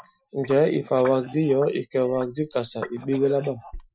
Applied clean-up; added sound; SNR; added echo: classical method Wiener filter.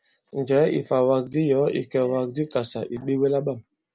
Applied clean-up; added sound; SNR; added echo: none; none; none; none.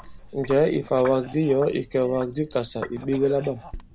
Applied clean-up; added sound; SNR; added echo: none; Cough + Sink (filling or washing); 16 dB; none.